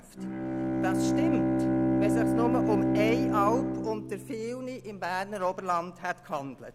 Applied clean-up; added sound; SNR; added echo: none; Bowed string instrument; -4 dB; none.